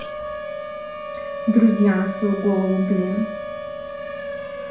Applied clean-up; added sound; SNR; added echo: none; Siren; 8 dB; reverberation time 0.6 s.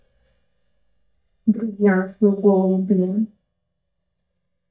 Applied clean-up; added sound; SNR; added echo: neural mask model DeepFilterNet 3.